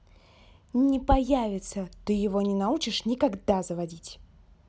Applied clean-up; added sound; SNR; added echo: none; none; none; none.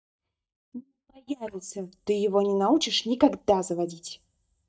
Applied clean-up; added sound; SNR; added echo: neural mask model DeepFilterNet 3.